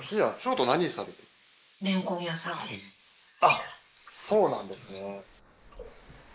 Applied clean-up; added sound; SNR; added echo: neural mask model Resemble Enhance denoiser.